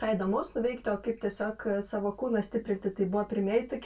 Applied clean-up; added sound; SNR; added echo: none; none; none; reverberation time 0.1 s.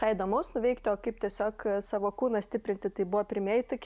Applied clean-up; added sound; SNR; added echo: none; none; none; none.